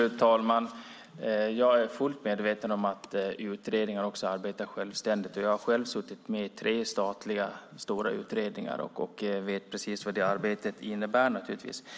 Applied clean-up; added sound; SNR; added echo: none; none; none; none.